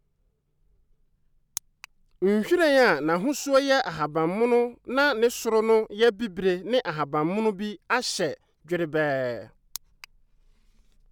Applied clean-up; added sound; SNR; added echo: none; none; none; none.